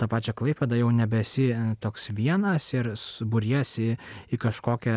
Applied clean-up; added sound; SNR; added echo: none; none; none; none.